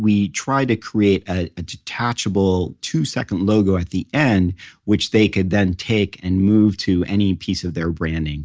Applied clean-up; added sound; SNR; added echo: none; none; none; none.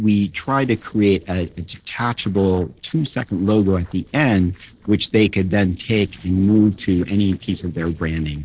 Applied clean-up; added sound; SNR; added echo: neural separator model SepFormer DNS4.